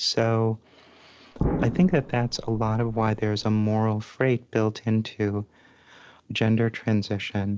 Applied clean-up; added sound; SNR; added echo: none; Explosion; 7 dB; none.